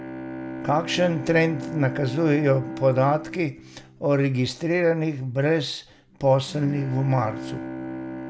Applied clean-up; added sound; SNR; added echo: none; Bowed string instrument; 11 dB; none.